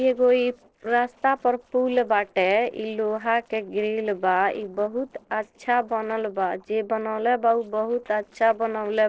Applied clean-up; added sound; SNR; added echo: neural separator model SepFormer DNS4.